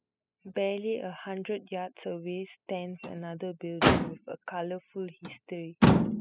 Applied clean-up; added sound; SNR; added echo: classical method spectral subtraction.